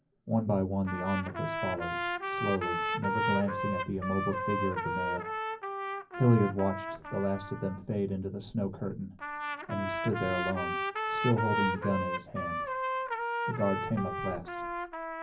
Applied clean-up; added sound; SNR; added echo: none; Trumpet; 2 dB; reverberation time 0.4 s.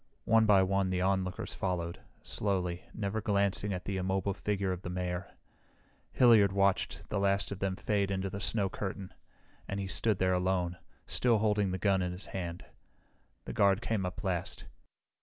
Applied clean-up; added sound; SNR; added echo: none; none; none; none.